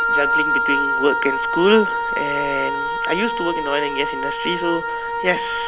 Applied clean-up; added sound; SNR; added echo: none; Wind instrument, woodwind instrument; -1 dB; none.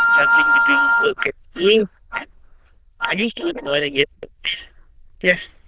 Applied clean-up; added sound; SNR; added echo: neural diffusion model UNIVERSE++.